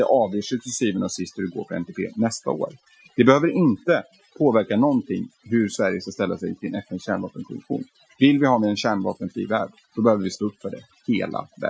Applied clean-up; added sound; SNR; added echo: classical method Wiener filter.